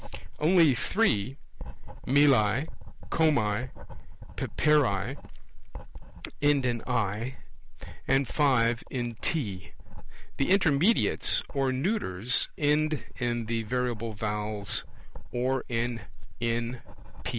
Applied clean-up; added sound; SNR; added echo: neural mask model Resemble Enhance denoiser.